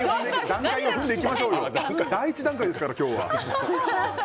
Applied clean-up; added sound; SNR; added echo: none; none; none; none.